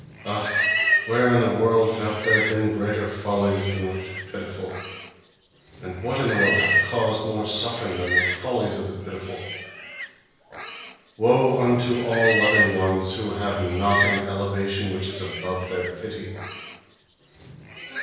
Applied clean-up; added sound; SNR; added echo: none; Livestock, farm animals, working animals; 3 dB; reverberation time 1.0 s.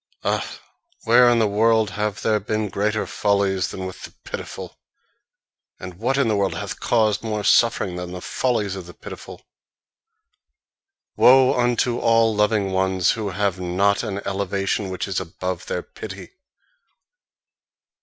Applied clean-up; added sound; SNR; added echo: none; none; none; none.